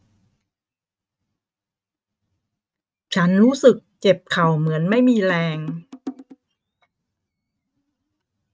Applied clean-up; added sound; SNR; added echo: neural mask model RNNoise.